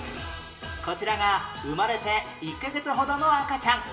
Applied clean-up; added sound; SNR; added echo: none; none; none; reverberation time 0.6 s.